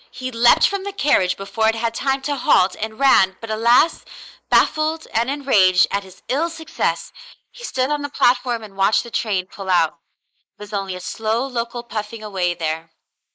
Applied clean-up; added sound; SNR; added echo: neural mask model Resemble Enhance denoiser.